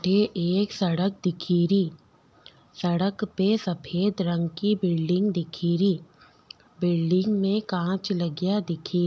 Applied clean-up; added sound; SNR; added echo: none; none; none; none.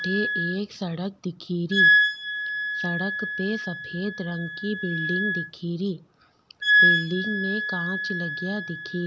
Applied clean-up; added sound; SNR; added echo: none; Wind instrument, woodwind instrument; -4 dB; none.